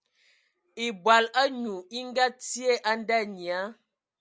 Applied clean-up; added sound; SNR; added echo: none; none; none; none.